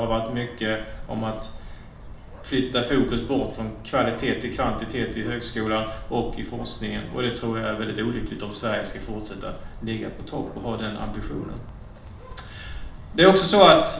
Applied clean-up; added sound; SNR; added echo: none; Bird; 12 dB; reverberation time 0.5 s.